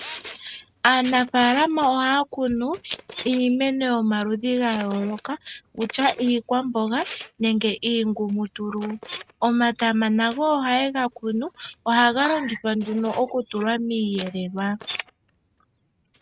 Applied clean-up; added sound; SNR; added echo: neural mask model RNNoise.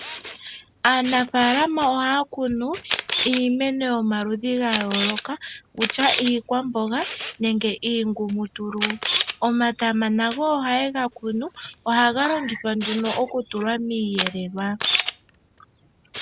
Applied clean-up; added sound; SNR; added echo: none; Camera; 8 dB; none.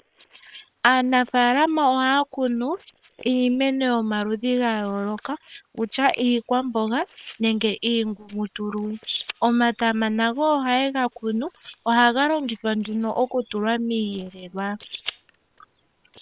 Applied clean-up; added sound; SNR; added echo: neural separator model SepFormer WHAM!.